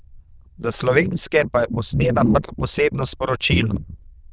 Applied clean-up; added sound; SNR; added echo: neural diffusion model UNIVERSE++.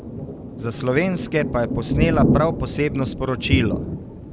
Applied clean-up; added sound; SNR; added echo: none; Thunder; 0 dB; none.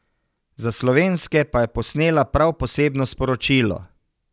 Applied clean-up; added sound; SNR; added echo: none; none; none; none.